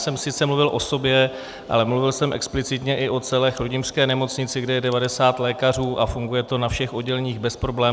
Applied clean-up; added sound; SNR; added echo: none; none; none; none.